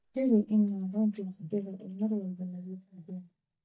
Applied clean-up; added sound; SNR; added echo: neural mask model DeepFilterNet 3.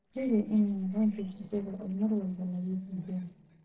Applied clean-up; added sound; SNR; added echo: neural separator model SepFormer DNS4.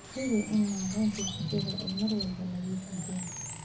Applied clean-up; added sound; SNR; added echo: none; Bird; 9 dB; reverberation time 0.4 s.